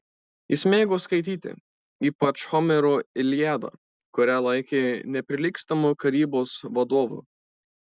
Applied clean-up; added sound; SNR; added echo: none; none; none; none.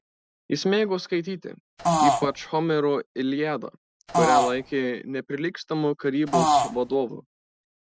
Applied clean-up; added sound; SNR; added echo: none; Fart; -4 dB; none.